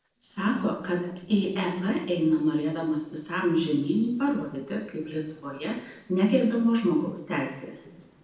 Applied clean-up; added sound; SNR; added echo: neural separator model SepFormer DNS4.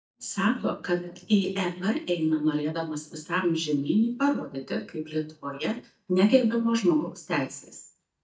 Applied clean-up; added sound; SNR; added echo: neural mask model DeepFilterNet 3.